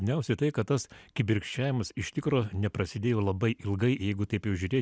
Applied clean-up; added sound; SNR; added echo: none; none; none; none.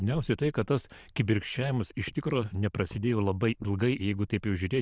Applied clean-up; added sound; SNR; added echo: neural diffusion model UNIVERSE++.